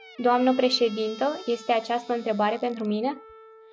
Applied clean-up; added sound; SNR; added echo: none; Squeak + Wind instrument, woodwind instrument; 19 dB; none.